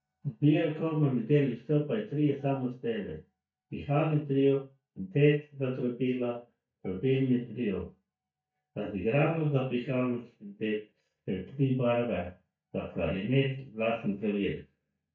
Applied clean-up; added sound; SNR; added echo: neural mask model DeepFilterNet 3.